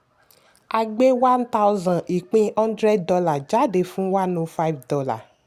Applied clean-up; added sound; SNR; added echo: none; none; none; none.